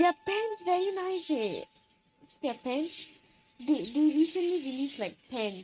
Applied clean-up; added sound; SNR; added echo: neural mask model RNNoise.